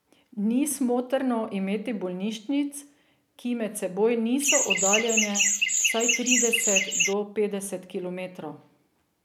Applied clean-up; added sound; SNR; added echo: none; Chirp, tweet; -4 dB; none.